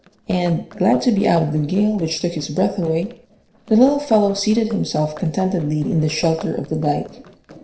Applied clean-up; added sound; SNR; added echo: neural separator model SepFormer DNS4.